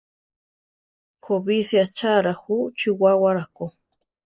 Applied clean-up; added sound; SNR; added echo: neural mask model Resemble Enhance denoiser.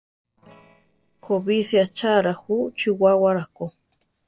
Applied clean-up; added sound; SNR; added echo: neural separator model SepFormer DNS4.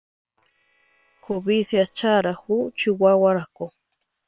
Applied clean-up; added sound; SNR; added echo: neural separator model SepFormer WHAM!.